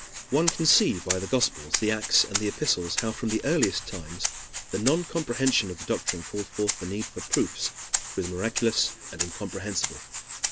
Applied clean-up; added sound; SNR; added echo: none; Rattle (instrument); 5 dB; none.